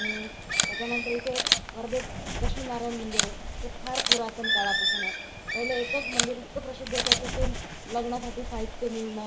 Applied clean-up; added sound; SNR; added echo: none; Bird + Camera; -4 dB; none.